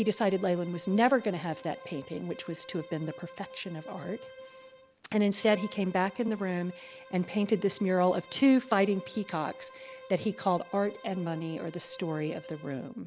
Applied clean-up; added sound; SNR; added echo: none; Bowed string instrument; 18 dB; none.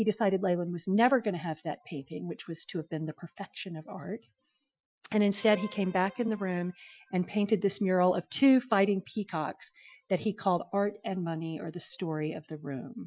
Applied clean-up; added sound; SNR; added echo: classical method Wiener filter.